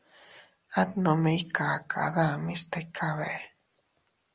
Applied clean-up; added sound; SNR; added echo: none; none; none; none.